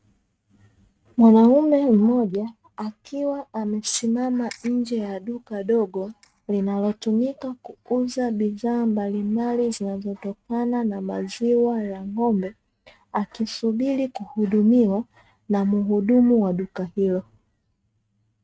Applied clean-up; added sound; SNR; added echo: neural mask model RNNoise.